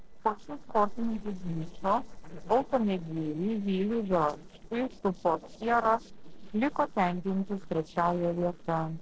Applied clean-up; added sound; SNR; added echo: neural separator model SepFormer DNS4.